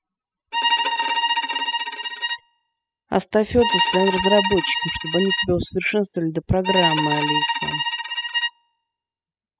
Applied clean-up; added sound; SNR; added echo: classical method spectral subtraction.